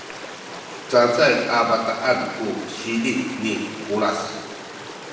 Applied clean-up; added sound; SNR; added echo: none; Stream; 13 dB; reverberation time 1.2 s.